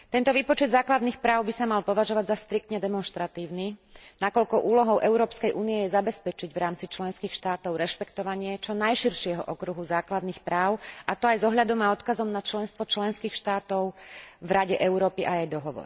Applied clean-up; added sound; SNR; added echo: none; none; none; none.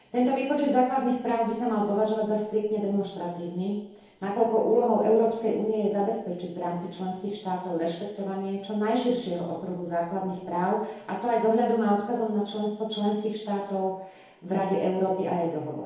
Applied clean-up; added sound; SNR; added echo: none; none; none; reverberation time 2.2 s.